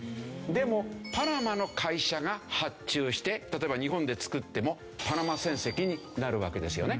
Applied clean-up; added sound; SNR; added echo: none; none; none; none.